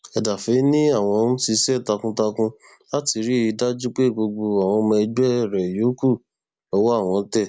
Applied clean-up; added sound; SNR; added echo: none; none; none; none.